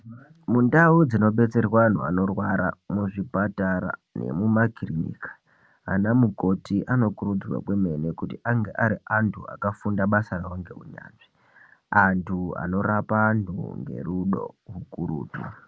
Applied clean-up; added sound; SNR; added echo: none; none; none; none.